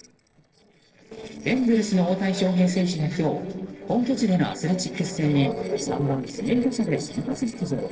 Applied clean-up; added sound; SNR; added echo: neural separator model SepFormer DNS4.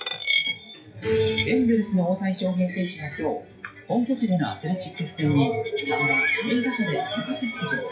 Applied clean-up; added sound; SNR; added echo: classical method WPE with log-MMSE.